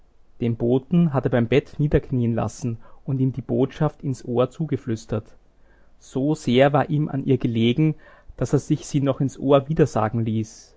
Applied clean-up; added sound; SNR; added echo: none; none; none; none.